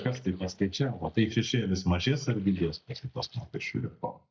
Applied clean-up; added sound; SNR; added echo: neural mask model DeepFilterNet 3.